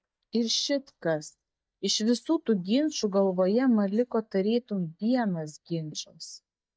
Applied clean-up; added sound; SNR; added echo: neural mask model DeepFilterNet 3.